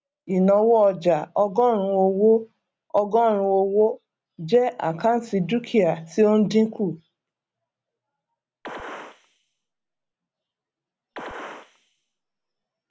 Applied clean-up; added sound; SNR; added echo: none; Gunshot, gunfire; 17 dB; none.